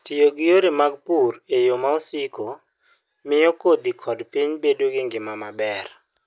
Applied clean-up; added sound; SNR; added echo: none; none; none; none.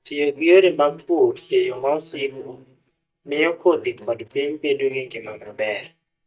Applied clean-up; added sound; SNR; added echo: neural mask model DeepFilterNet 3.